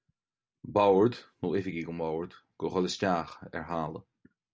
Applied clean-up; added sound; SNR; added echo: none; none; none; none.